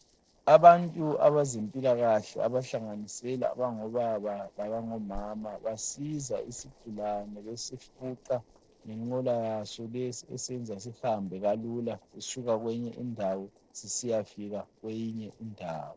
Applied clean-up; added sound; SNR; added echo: neural separator model SepFormer DNS4.